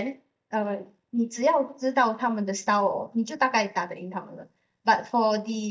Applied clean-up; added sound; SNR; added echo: neural mask model DeepFilterNet 3.